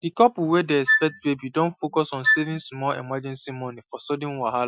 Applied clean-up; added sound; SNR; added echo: classical method Wiener filter.